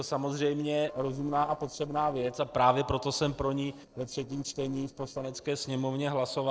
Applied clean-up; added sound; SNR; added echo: neural separator model SepFormer DNS4.